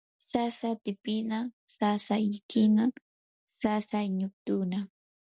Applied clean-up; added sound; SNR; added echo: none; none; none; none.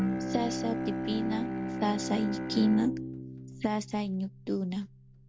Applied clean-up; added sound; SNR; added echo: none; Bowed string instrument; 3 dB; none.